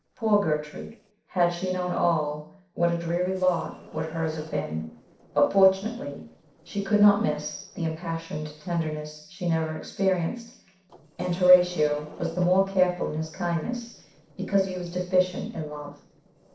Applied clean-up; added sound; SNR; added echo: neural separator model SepFormer DNS4.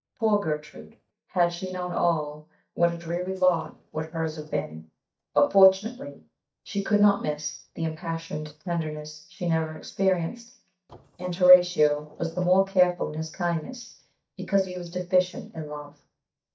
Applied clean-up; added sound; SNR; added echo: neural mask model DeepFilterNet 3.